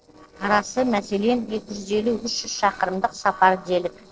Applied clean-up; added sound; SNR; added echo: neural separator model SepFormer DNS4.